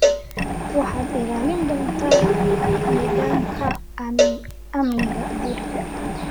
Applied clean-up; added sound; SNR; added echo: none; Mechanisms + Cowbell; -4 dB; none.